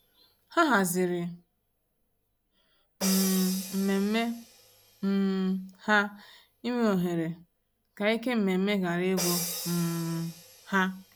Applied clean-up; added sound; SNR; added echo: none; Crash cymbal; 12 dB; none.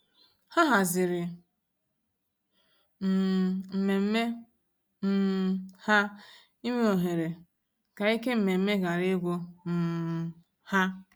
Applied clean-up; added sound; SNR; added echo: none; none; none; none.